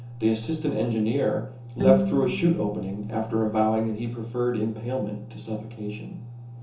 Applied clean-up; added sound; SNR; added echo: none; Bowed string instrument; 3 dB; reverberation time 0.6 s.